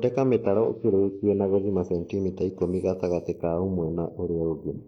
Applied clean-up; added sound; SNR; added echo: neural mask model Resemble Enhance denoiser.